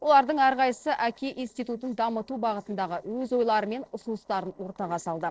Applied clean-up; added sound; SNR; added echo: neural separator model SepFormer DNS4.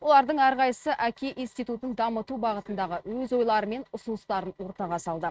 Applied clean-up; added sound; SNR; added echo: neural mask model RNNoise.